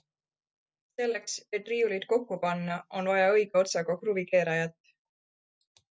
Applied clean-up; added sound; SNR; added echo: none; none; none; none.